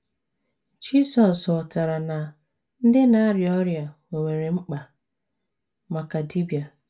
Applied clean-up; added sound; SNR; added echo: none; none; none; reverberation time 0.2 s.